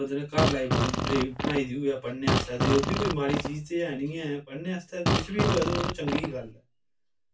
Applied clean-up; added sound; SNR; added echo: none; Fart; -3 dB; reverberation time 0.2 s.